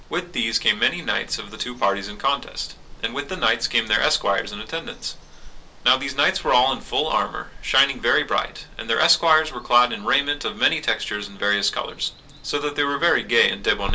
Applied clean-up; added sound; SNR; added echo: none; Water; 15 dB; reverberation time 0.2 s.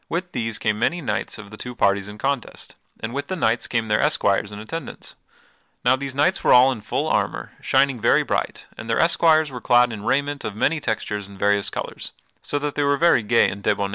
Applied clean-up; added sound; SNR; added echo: none; none; none; none.